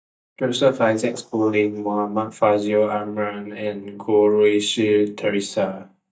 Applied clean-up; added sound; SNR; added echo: neural mask model DeepFilterNet 3.